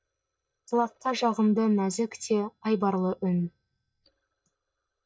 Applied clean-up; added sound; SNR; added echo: neural mask model DeepFilterNet 3.